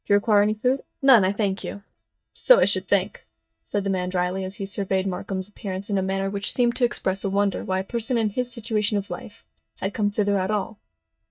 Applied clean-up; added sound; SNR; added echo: neural mask model DeepFilterNet 3.